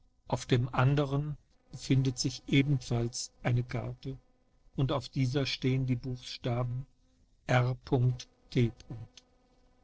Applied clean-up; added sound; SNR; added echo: neural separator model SepFormer DNS4.